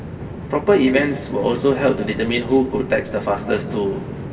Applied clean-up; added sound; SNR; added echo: none; Train; 10 dB; reverberation time 1.6 s.